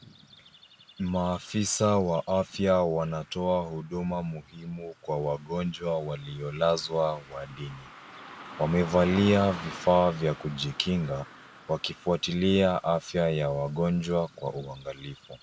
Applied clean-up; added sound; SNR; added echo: none; Car passing by / Traffic noise, roadway noise; 19 dB; none.